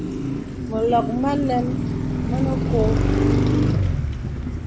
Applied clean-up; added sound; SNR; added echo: none; Car passing by; -5 dB; none.